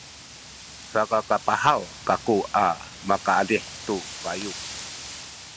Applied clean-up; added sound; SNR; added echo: none; Wind; 14 dB; none.